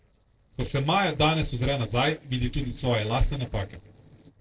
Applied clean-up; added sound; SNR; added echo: neural separator model SepFormer DNS4.